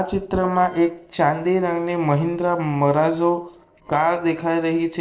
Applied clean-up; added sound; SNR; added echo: neural separator model SepFormer DNS4.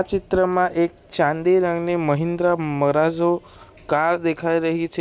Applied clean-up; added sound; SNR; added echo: none; none; none; none.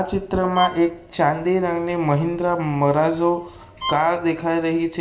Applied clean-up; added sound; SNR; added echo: none; Bowed string instrument; 12 dB; reverberation time 0.9 s.